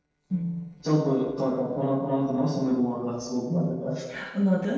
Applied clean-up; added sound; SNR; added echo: neural separator model SepFormer DNS4.